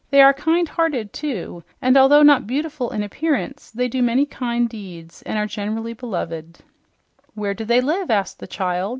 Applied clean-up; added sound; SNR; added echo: none; none; none; none.